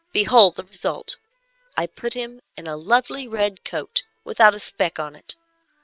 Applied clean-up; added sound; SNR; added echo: neural separator model SepFormer WHAM!.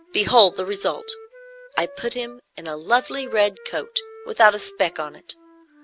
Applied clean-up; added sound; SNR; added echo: none; Wind instrument, woodwind instrument; 19 dB; none.